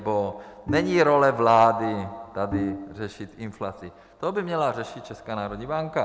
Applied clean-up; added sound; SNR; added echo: none; Bowed string instrument; 9 dB; none.